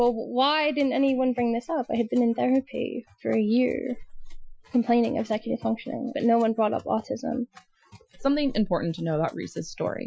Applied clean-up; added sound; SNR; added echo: classical method Wiener filter.